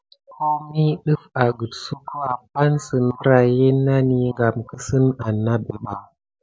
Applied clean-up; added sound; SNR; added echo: none; none; none; none.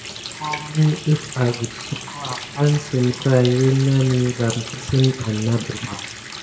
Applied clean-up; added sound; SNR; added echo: none; Water tap, faucet; 12 dB; reverberation time 1.2 s.